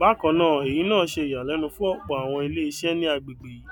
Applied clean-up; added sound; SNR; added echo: none; none; none; none.